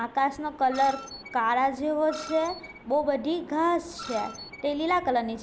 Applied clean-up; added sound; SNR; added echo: none; Screech; 16 dB; none.